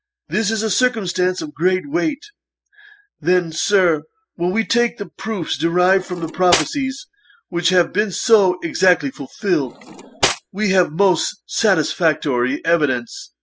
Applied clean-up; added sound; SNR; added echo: classical method spectral subtraction.